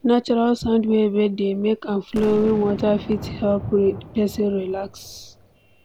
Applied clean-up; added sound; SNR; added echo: none; Boom; 15 dB; none.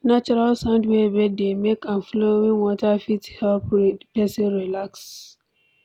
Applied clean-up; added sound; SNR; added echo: none; none; none; none.